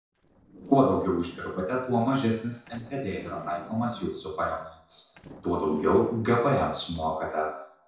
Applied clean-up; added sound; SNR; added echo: neural separator model SepFormer DNS4.